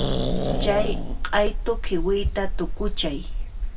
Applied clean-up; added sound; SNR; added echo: none; Growling; -3 dB; reverberation time 0.2 s.